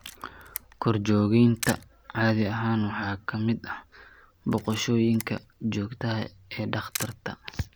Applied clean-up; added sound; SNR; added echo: none; Camera; 18 dB; none.